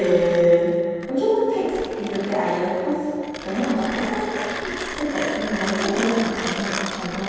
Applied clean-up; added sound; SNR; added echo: none; Mechanisms; 9 dB; reverberation time 2.1 s.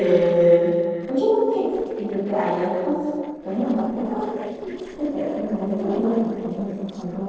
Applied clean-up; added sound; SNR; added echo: neural separator model SepFormer DNS4.